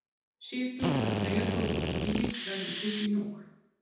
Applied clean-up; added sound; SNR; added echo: none; Drill; -2 dB; reverberation time 0.8 s.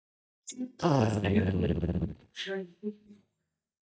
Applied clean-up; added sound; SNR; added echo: neural mask model DeepFilterNet 3.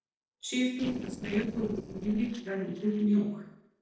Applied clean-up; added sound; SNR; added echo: neural separator model SepFormer DNS4.